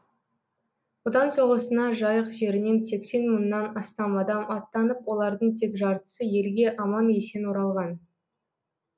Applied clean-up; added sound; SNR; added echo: none; none; none; none.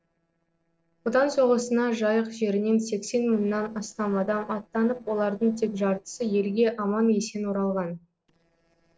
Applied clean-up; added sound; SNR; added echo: neural separator model SepFormer DNS4.